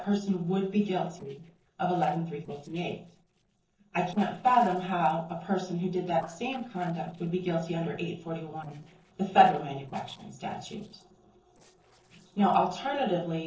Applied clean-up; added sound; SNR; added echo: neural separator model SepFormer DNS4.